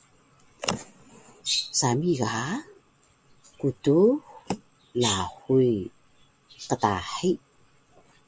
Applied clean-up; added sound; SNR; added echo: none; none; none; none.